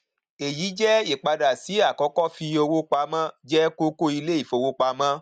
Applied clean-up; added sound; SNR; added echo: none; none; none; none.